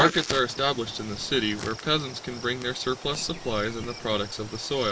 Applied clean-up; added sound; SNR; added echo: neural mask model Resemble Enhance denoiser.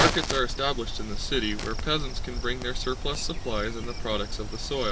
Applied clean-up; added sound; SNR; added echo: none; Fire; 1 dB; none.